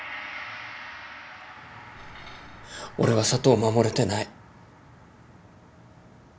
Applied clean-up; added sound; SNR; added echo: none; Gong + Cutlery, silverware / Dishes, pots, and pans; 15 dB; none.